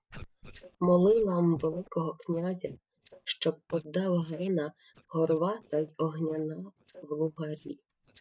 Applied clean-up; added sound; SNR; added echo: neural mask model DeepFilterNet 3.